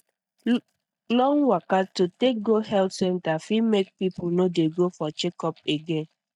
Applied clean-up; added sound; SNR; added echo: neural mask model DeepFilterNet 3.